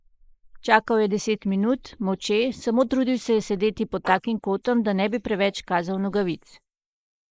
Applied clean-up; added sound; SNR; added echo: neural mask model Resemble Enhance denoiser.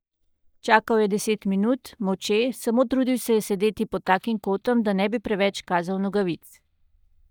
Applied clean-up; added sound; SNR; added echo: neural mask model DeepFilterNet 3.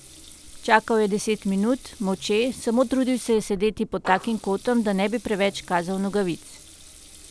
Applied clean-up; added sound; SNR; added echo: none; Water tap, faucet / Liquid; 18 dB; none.